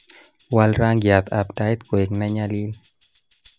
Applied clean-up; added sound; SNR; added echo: none; Tambourine; 14 dB; none.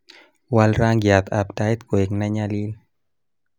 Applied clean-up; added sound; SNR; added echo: none; none; none; none.